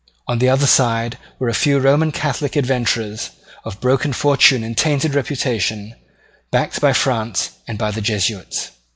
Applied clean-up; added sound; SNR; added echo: none; none; none; none.